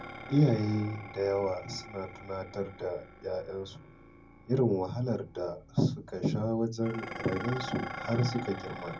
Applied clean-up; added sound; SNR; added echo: none; Dishes, pots, and pans; 13 dB; reverberation time 0.4 s.